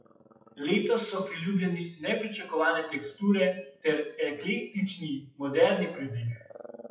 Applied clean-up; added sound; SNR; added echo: classical method WPE with log-MMSE.